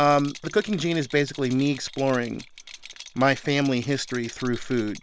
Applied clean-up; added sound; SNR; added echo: none; Rattle; 20 dB; none.